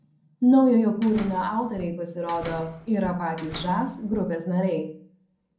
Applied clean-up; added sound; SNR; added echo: none; Slam; 17 dB; reverberation time 0.6 s.